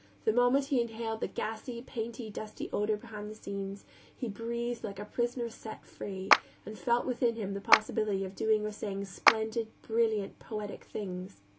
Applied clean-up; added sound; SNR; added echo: none; Clapping; 0 dB; none.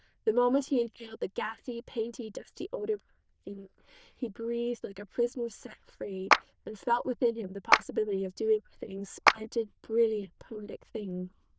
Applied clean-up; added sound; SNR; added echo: neural diffusion model UNIVERSE++.